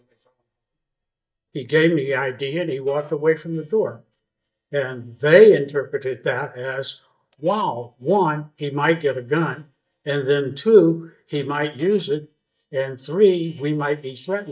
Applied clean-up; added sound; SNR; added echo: neural mask model DeepFilterNet 3.